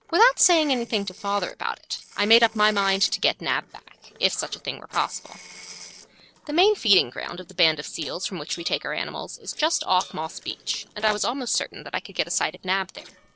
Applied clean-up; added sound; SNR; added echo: neural separator model SepFormer DNS4.